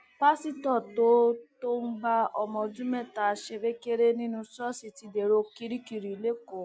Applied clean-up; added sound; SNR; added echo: none; none; none; none.